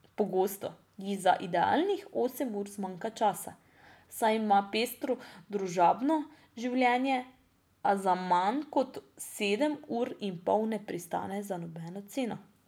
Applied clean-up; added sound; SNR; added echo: none; none; none; none.